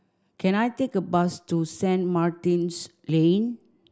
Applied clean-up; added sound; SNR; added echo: none; none; none; none.